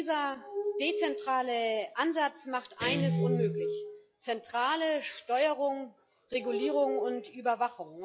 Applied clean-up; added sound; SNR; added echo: classical method log-MMSE.